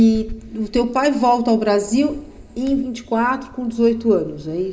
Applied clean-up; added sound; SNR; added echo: none; none; none; reverberation time 2.1 s.